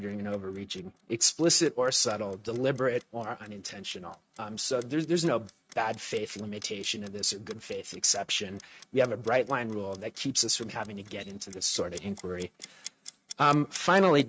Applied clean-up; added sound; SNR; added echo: neural mask model RNNoise.